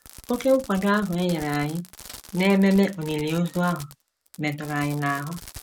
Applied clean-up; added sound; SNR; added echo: none; Fireworks; 20 dB; none.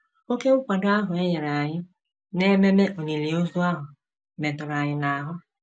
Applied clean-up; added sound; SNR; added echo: none; none; none; none.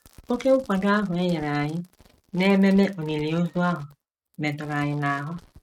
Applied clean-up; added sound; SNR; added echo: neural mask model RNNoise.